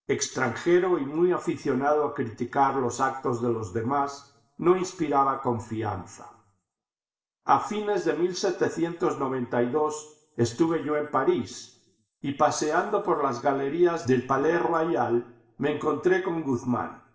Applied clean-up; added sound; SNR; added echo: none; none; none; reverberation time 0.6 s.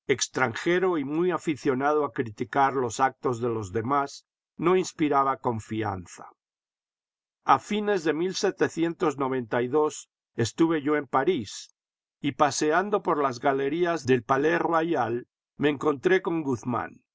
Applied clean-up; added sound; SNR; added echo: none; none; none; none.